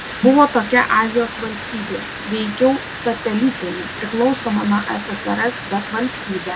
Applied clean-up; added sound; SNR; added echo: none; Water; 9 dB; none.